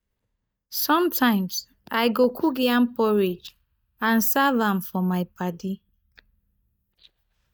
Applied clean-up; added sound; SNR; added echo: neural mask model DeepFilterNet 3.